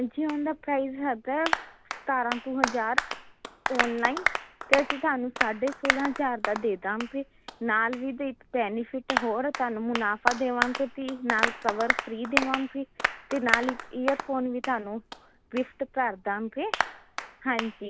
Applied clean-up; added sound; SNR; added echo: none; Applause; 3 dB; none.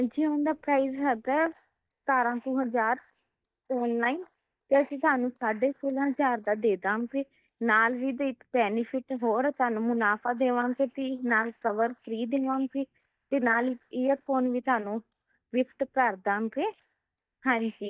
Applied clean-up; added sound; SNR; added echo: neural mask model DeepFilterNet 3.